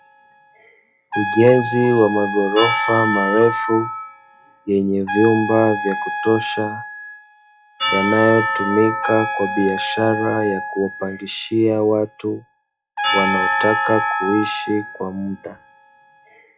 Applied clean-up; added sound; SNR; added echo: classical method log-MMSE.